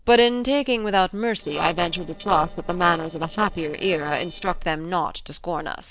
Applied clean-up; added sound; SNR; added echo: neural separator model SepFormer DNS4.